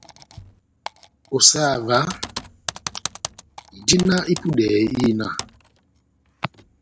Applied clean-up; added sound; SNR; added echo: none; Typing; 14 dB; none.